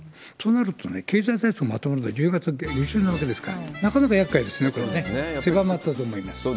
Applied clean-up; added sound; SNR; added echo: none; none; none; none.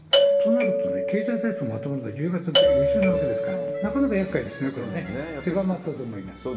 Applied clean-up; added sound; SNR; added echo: none; Doorbell; -4 dB; reverberation time 1.1 s.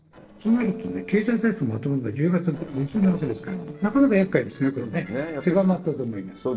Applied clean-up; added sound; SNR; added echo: neural separator model SepFormer DNS4.